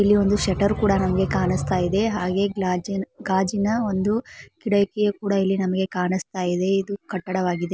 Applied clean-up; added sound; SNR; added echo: none; none; none; none.